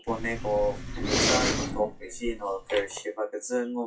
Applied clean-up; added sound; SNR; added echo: classical method WPE with log-MMSE.